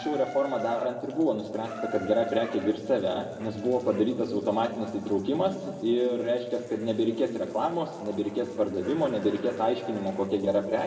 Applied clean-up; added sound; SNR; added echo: none; Bathtub (filling or washing) / Water tap, faucet; 16 dB; reverberation time 1.5 s.